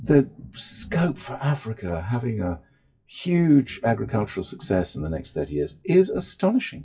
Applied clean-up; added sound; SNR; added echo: classical method WPE with log-MMSE.